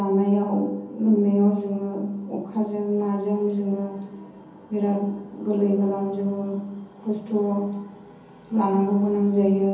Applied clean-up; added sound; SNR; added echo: none; none; none; reverberation time 0.5 s.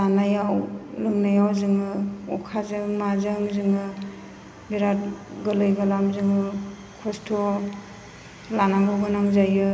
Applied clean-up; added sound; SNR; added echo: none; none; none; none.